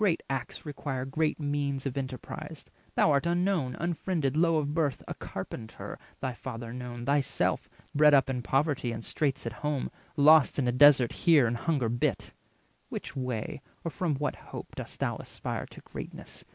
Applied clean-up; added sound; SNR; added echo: none; none; none; none.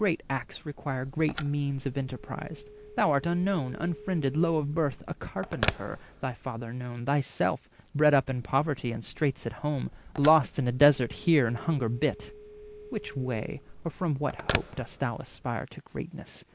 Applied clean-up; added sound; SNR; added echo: none; Telephone; 13 dB; none.